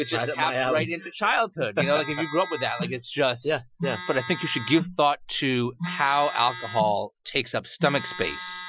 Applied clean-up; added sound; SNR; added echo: classical method Wiener filter.